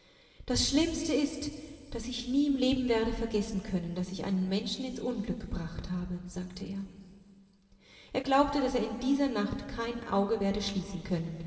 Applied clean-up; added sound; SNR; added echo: none; none; none; reverberation time 2.8 s.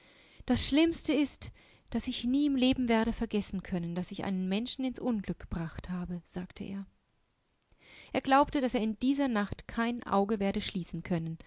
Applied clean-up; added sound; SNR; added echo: none; none; none; none.